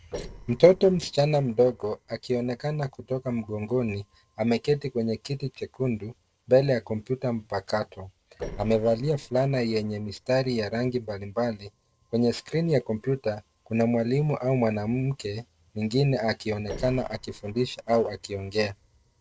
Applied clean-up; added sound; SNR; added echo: neural separator model SepFormer DNS4.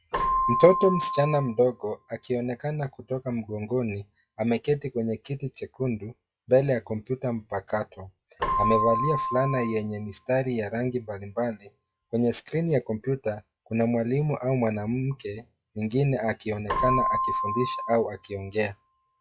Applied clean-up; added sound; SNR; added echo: classical method log-MMSE.